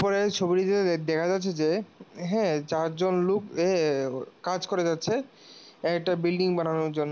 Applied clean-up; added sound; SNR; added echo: none; none; none; none.